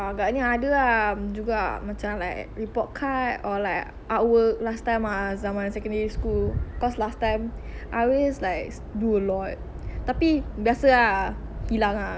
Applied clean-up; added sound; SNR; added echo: none; none; none; none.